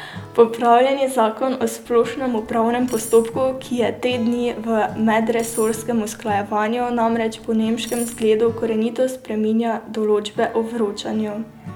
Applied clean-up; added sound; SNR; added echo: none; Cutlery, silverware + Acoustic guitar / Strum; 19 dB; none.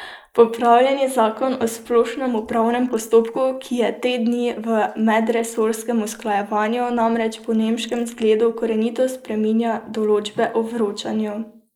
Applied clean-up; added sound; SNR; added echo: neural mask model Resemble Enhance denoiser.